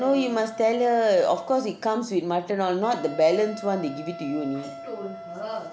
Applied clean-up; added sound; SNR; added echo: none; Wind instrument, woodwind instrument; 15 dB; none.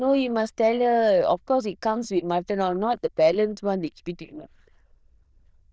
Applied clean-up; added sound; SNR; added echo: neural diffusion model UNIVERSE++.